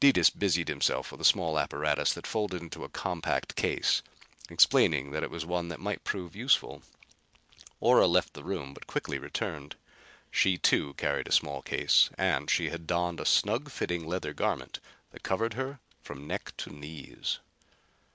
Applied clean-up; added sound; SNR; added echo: none; none; none; none.